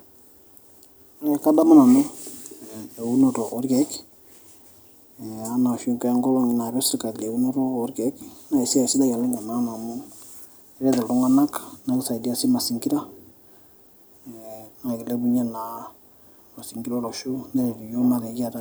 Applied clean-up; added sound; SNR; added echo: none; none; none; none.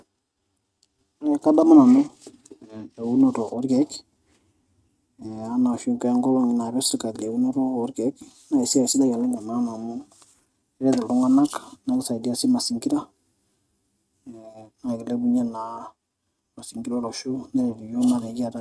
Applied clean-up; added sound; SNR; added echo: neural mask model RNNoise.